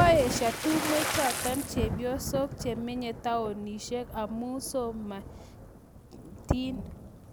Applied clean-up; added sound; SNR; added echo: none; Splash, splatter + Thunder; 5 dB; none.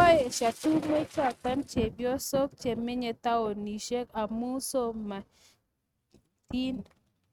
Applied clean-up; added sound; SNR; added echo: neural mask model RNNoise.